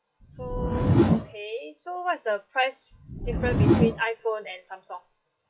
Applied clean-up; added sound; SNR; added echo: classical method WPE with log-MMSE.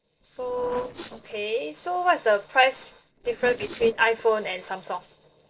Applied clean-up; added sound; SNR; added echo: neural separator model SepFormer DNS4.